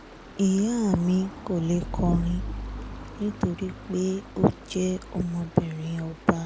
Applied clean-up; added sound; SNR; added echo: none; Stream; 11 dB; none.